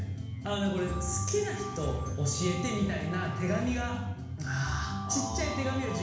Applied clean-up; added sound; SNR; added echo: none; Organ; 12 dB; reverberation time 1.1 s.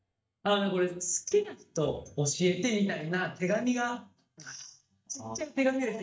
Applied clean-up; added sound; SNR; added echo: neural mask model DeepFilterNet 3.